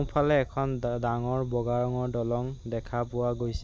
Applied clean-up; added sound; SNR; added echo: none; none; none; none.